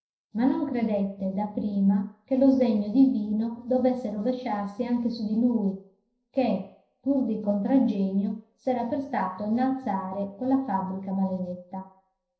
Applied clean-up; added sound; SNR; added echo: none; none; none; reverberation time 0.5 s.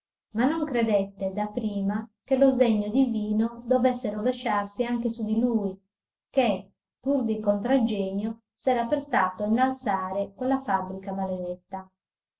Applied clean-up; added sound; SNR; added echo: none; none; none; none.